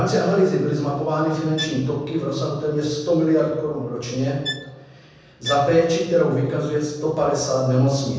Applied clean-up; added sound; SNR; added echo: none; Bowed string instrument; 13 dB; reverberation time 1.1 s.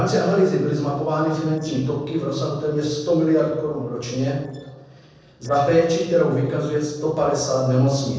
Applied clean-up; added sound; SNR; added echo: neural separator model SepFormer DNS4.